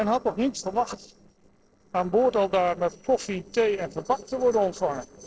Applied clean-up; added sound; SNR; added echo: neural separator model SepFormer DNS4.